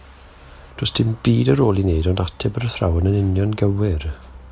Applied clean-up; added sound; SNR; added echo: none; none; none; none.